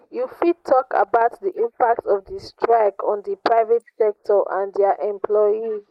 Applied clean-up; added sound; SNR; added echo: neural mask model Resemble Enhance denoiser.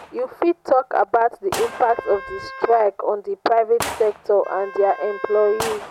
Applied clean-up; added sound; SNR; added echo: none; Wind instrument, woodwind instrument + Gunshot, gunfire; 13 dB; none.